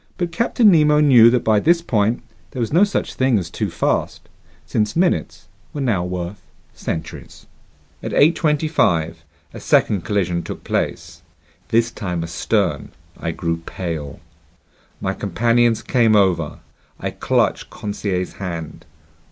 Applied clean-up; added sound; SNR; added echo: none; none; none; none.